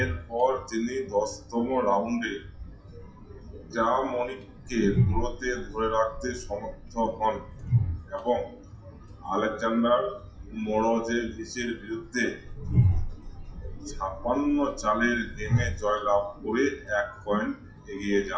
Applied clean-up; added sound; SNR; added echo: classical method WPE with log-MMSE.